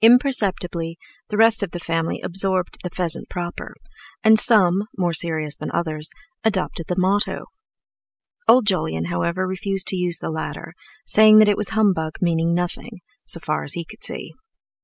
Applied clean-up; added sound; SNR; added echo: none; none; none; none.